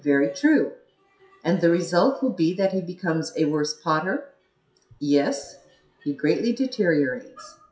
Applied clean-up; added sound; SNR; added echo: classical method WPE with log-MMSE.